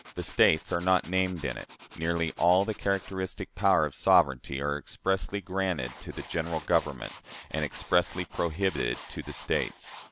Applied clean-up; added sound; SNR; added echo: none; Tools; 18 dB; none.